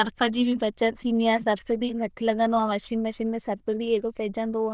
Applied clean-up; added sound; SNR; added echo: neural diffusion model UNIVERSE++.